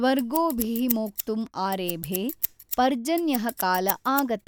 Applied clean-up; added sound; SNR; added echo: none; Scissors; 9 dB; none.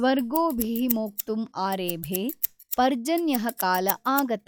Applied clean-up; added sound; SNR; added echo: classical method log-MMSE.